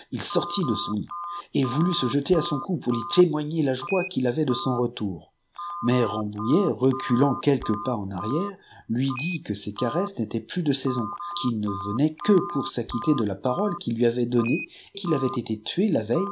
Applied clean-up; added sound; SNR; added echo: none; Telephone; 11 dB; none.